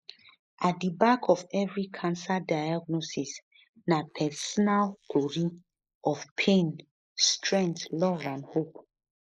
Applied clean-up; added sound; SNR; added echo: neural mask model Resemble Enhance denoiser.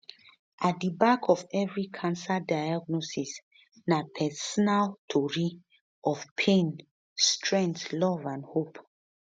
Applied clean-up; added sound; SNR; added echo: none; none; none; none.